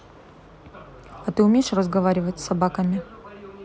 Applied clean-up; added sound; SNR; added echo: none; none; none; none.